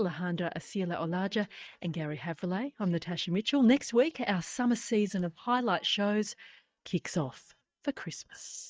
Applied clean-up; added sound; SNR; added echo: neural mask model DeepFilterNet 3.